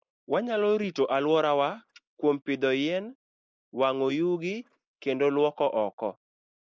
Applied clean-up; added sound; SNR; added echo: neural mask model Resemble Enhance denoiser.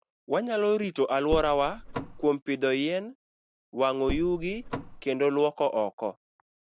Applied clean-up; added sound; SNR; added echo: none; Car; 8 dB; none.